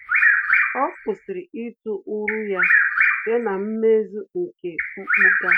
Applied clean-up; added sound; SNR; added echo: none; Bird vocalization, bird call, bird song; -4 dB; none.